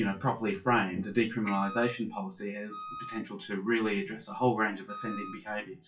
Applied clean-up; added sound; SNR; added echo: classical method WPE with log-MMSE.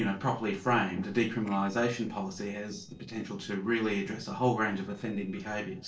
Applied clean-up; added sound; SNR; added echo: neural separator model SepFormer DNS4.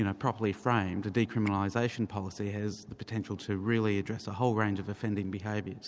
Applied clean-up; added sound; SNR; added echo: none; none; none; none.